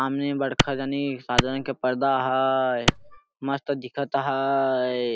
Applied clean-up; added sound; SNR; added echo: none; Clapping; -1 dB; none.